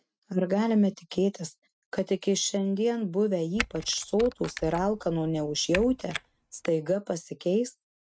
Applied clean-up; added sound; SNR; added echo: neural mask model RNNoise.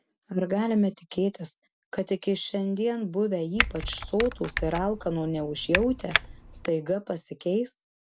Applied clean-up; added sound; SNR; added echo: none; Typing; 3 dB; none.